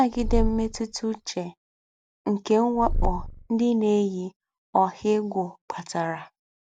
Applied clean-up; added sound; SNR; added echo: none; Purr; 2 dB; none.